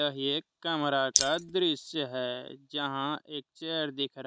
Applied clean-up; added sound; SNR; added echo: neural mask model Resemble Enhance denoiser.